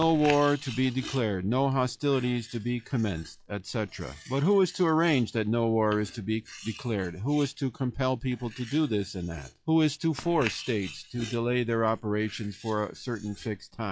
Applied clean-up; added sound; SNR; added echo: classical method log-MMSE.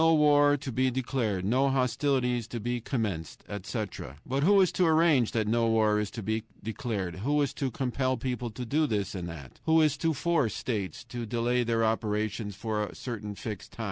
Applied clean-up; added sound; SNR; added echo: none; none; none; none.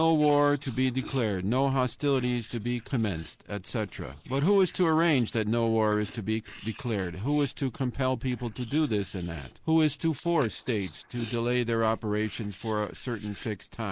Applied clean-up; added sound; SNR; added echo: neural mask model Resemble Enhance denoiser.